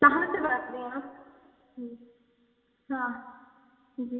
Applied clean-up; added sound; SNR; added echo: none; none; none; reverberation time 3.0 s.